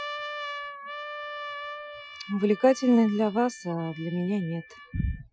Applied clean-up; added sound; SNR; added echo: classical method Wiener filter.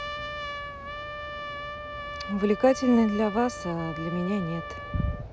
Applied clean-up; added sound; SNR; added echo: none; Trumpet; 9 dB; none.